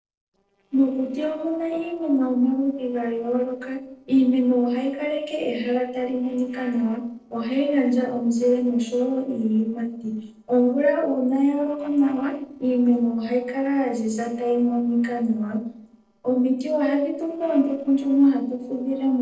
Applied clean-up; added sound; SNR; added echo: neural separator model SepFormer DNS4.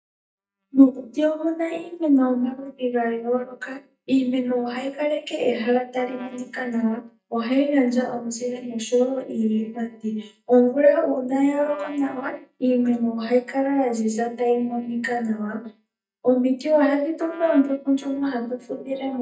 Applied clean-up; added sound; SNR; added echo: neural mask model DeepFilterNet 3.